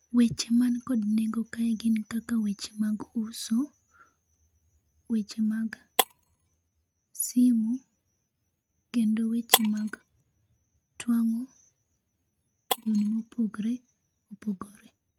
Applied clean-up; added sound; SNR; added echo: neural mask model RNNoise.